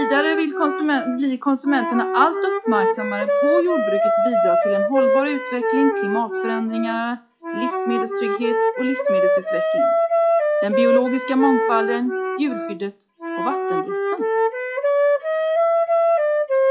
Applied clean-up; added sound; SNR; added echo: classical method log-MMSE.